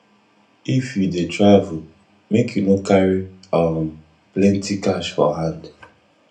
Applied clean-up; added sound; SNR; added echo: none; none; none; reverberation time 0.3 s.